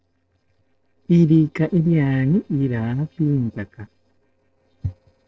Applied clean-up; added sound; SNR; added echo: neural separator model SepFormer DNS4.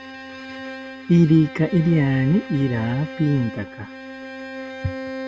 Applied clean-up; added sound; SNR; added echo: none; Bowed string instrument; 13 dB; none.